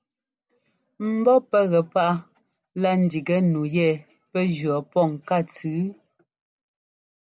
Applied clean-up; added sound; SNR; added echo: none; none; none; none.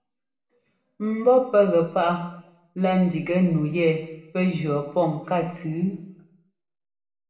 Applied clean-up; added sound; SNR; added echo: none; none; none; reverberation time 0.8 s.